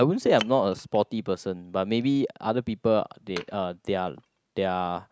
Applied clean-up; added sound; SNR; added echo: neural mask model RNNoise.